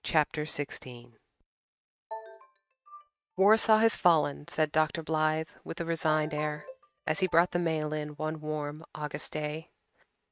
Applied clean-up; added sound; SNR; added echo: neural mask model RNNoise.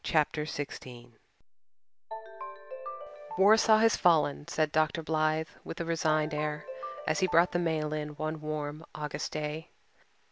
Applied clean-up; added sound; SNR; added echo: none; Ringtone; 12 dB; none.